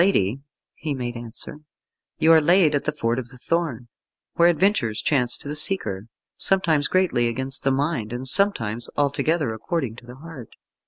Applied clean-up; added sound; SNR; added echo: none; none; none; none.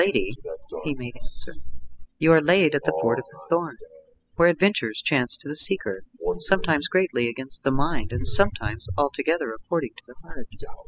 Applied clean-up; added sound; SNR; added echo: classical method spectral subtraction.